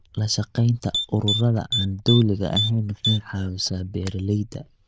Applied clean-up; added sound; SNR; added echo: neural diffusion model UNIVERSE++.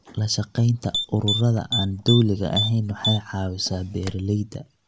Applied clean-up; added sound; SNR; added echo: none; Typing; 7 dB; none.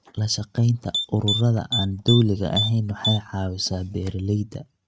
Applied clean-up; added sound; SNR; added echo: neural mask model RNNoise.